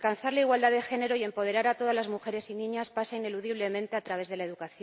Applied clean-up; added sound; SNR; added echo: none; none; none; none.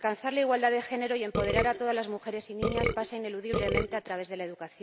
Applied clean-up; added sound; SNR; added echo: none; Burping, eructation; -1 dB; none.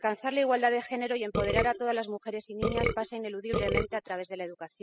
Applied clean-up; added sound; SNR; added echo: classical method spectral subtraction.